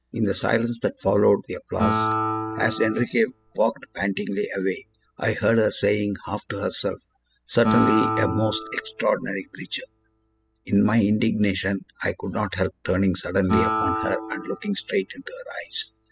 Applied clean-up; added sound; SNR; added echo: classical method spectral subtraction.